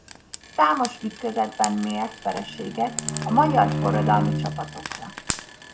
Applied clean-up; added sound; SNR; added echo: none; Bowed string instrument + Frying (food); 4 dB; none.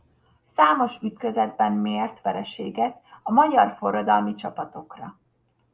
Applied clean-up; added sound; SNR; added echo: none; none; none; none.